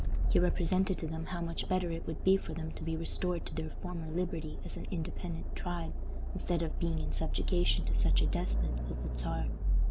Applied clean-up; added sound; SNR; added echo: none; Accelerating, revving, vroom; -4 dB; none.